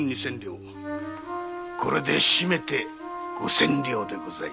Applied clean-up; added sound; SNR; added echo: none; none; none; none.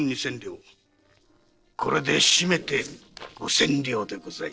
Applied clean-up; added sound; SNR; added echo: neural separator model SepFormer DNS4.